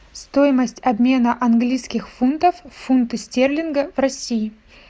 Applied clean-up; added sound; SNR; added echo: none; none; none; none.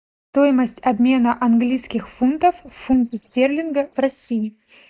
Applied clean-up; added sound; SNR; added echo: neural mask model DeepFilterNet 3.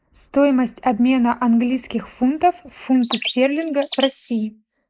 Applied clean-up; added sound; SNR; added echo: neural mask model Resemble Enhance denoiser.